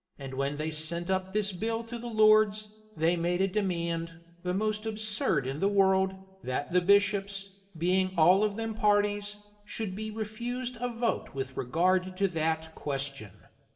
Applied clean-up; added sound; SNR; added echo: none; none; none; reverberation time 0.8 s.